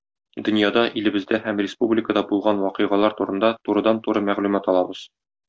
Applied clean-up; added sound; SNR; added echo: none; none; none; none.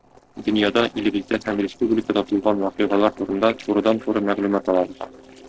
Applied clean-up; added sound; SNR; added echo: neural separator model SepFormer DNS4.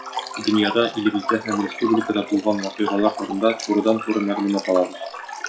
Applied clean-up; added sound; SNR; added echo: classical method log-MMSE.